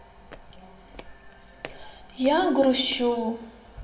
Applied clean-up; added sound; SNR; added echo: none; Walk, footsteps; 19 dB; reverberation time 0.8 s.